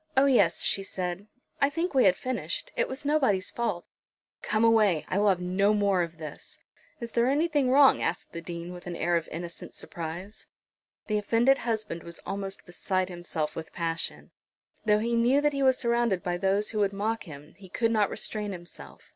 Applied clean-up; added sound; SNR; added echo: none; none; none; none.